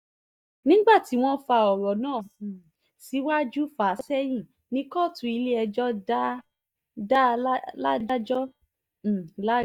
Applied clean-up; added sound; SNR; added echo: neural mask model DeepFilterNet 3.